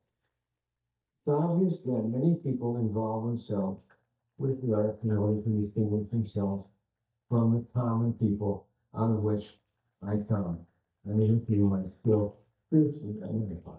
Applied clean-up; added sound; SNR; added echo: neural mask model DeepFilterNet 3.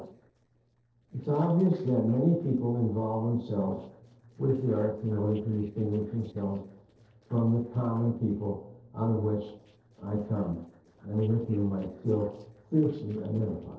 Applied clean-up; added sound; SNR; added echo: neural separator model SepFormer DNS4.